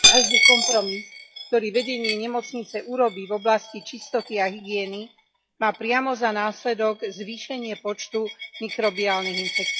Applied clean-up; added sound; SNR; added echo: classical method log-MMSE.